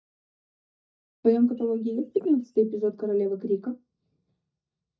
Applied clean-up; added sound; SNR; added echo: neural mask model DeepFilterNet 3.